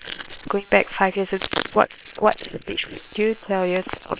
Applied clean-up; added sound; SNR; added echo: neural separator model SepFormer WHAM!.